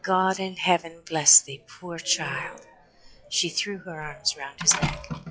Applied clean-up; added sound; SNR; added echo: classical method log-MMSE.